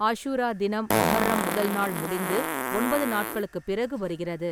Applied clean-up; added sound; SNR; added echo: none; Fart; 2 dB; none.